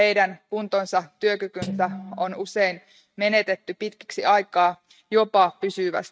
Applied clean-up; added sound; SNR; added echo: neural mask model RNNoise.